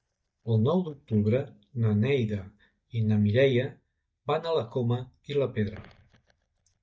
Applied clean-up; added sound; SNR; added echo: neural mask model DeepFilterNet 3.